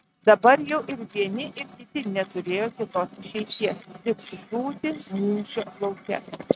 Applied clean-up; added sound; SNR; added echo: neural mask model RNNoise.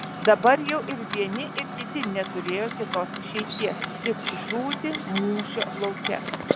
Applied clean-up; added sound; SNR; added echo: none; Clock; 2 dB; none.